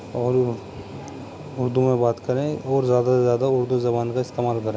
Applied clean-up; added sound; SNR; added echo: none; none; none; none.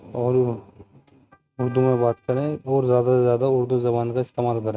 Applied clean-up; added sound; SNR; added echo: neural mask model RNNoise.